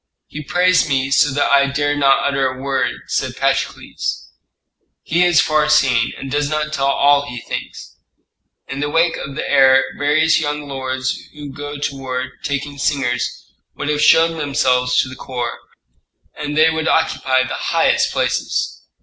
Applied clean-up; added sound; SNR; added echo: none; none; none; none.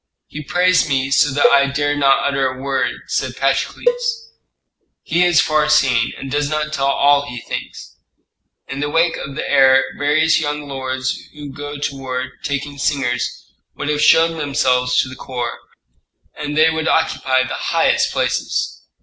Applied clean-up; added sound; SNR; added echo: none; Cowbell; 4 dB; none.